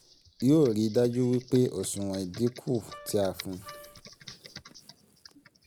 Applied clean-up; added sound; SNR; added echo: none; Wind instrument, woodwind instrument + Computer keyboard; 20 dB; none.